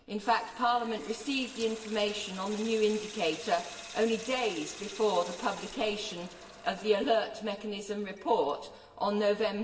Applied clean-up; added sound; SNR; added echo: none; Sink (filling or washing) / Water tap, faucet; 17 dB; reverberation time 1.1 s.